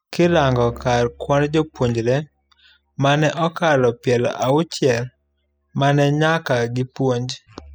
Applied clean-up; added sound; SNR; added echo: classical method spectral subtraction.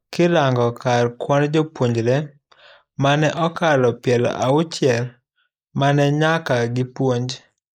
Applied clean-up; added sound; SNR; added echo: neural mask model Resemble Enhance denoiser.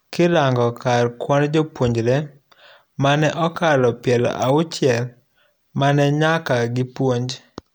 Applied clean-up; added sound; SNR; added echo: none; none; none; none.